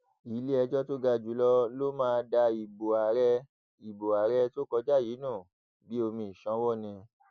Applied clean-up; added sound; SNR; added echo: none; none; none; none.